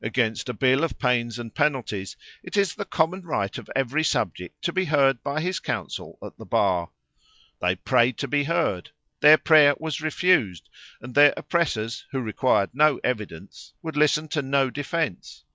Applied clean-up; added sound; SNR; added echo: none; none; none; none.